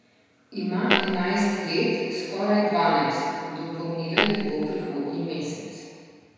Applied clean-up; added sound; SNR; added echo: none; Fart; 1 dB; reverberation time 1.9 s.